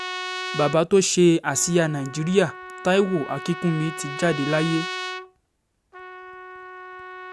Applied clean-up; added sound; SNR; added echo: none; Trumpet; 11 dB; none.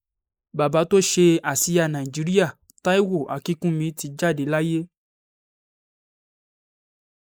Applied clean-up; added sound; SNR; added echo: neural mask model Resemble Enhance denoiser.